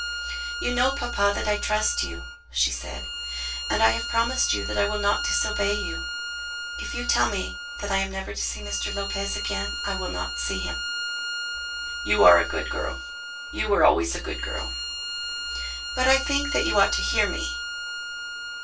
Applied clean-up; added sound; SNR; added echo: none; Bowed string instrument; 5 dB; reverberation time 0.1 s.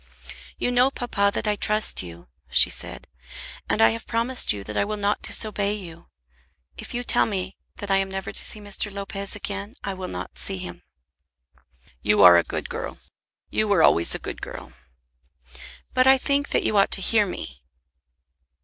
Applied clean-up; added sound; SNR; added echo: none; none; none; none.